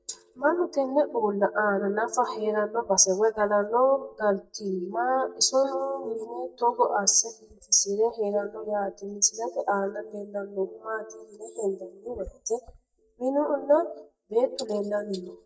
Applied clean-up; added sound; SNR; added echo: neural mask model DeepFilterNet 3.